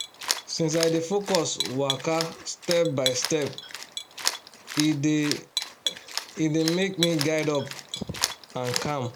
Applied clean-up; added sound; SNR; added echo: none; Cat; 6 dB; none.